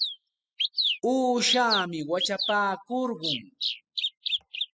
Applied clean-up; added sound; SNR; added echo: classical method spectral subtraction.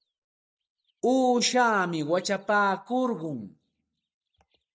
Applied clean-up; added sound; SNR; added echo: neural mask model DeepFilterNet 3.